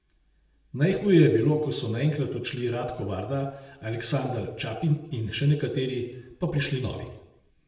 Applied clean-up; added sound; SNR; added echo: none; none; none; reverberation time 0.8 s.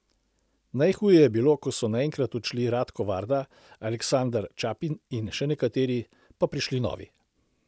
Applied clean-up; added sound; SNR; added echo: none; none; none; none.